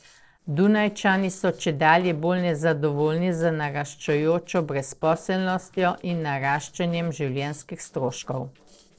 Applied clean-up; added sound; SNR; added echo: neural separator model SepFormer DNS4.